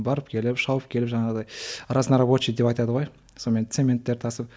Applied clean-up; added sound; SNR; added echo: none; none; none; none.